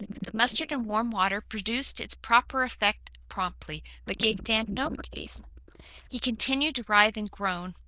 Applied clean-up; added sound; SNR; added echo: neural diffusion model UNIVERSE++.